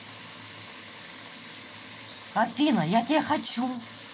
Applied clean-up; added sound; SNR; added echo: neural separator model SepFormer DNS4.